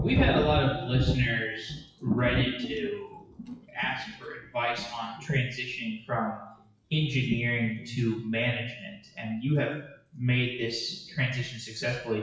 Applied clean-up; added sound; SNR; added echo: classical method WPE with log-MMSE.